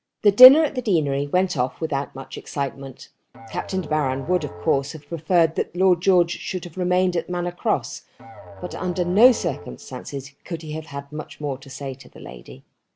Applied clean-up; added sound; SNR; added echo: none; Musical instrument; 17 dB; none.